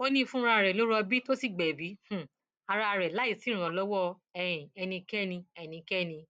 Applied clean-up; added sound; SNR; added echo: none; none; none; none.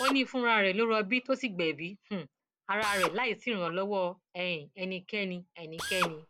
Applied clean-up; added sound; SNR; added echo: none; Drill; 10 dB; none.